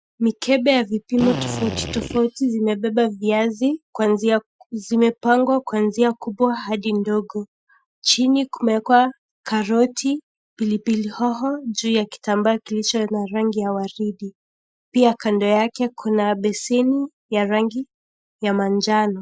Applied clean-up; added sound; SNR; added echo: classical method Wiener filter.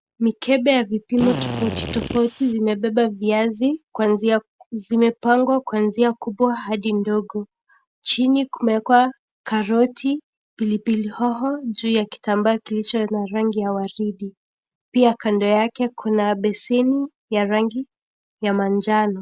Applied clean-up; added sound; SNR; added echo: none; Drill; 7 dB; none.